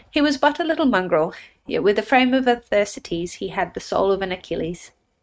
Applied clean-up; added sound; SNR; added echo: neural mask model RNNoise.